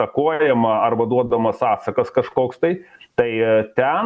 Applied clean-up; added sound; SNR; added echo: none; none; none; none.